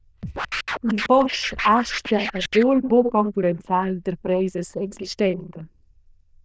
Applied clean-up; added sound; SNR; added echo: neural diffusion model UNIVERSE++.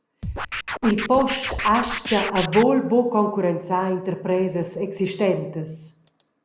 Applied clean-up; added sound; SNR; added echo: none; Scratching (performance technique); 7 dB; none.